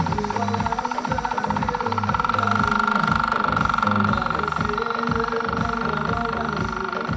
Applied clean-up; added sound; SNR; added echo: none; Mechanisms; -3 dB; reverberation time 0.6 s.